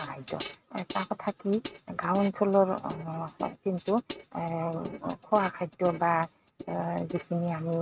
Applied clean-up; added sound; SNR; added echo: neural mask model RNNoise.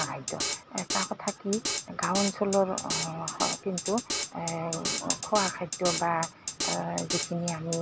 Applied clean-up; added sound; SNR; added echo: none; Drum kit; 3 dB; none.